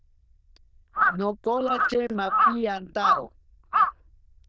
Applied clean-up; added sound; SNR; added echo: neural diffusion model UNIVERSE++.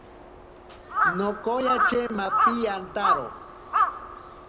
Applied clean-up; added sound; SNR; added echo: none; Crow; -4 dB; none.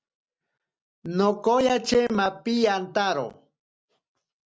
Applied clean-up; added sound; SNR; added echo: none; none; none; none.